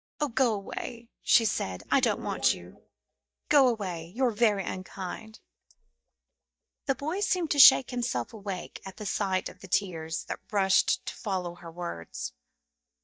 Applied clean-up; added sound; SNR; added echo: neural mask model DeepFilterNet 3.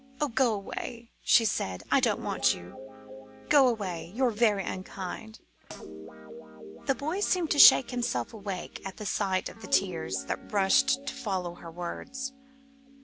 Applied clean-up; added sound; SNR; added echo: none; Guitar + Hi-hat; 15 dB; none.